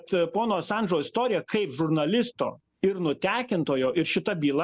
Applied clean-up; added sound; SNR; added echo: none; none; none; none.